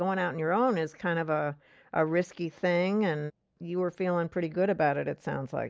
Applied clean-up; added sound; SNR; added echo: none; none; none; none.